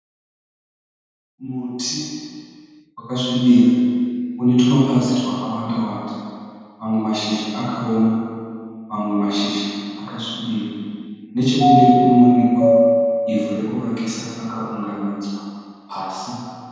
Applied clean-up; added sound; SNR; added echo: none; Doorbell; -4 dB; reverberation time 2.0 s.